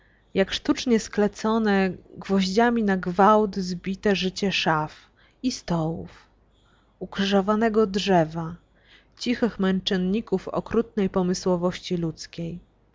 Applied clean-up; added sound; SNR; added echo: none; none; none; none.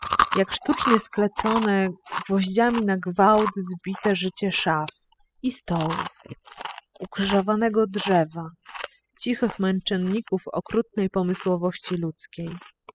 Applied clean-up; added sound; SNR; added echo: classical method spectral subtraction.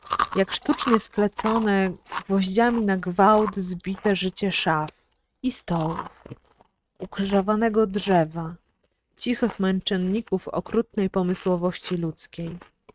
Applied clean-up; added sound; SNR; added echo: neural mask model RNNoise.